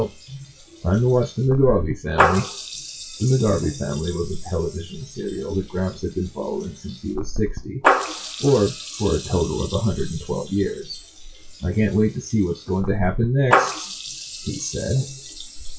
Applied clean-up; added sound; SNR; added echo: classical method WPE with log-MMSE.